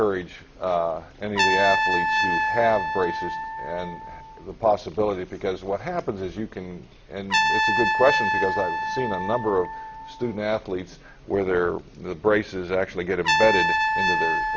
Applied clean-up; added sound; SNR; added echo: none; Trumpet; 1 dB; none.